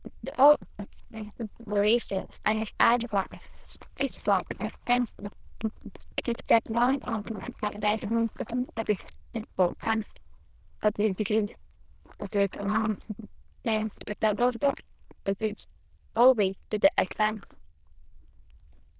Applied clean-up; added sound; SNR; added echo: neural diffusion model UNIVERSE++.